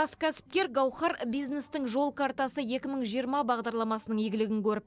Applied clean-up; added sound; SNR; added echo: none; none; none; none.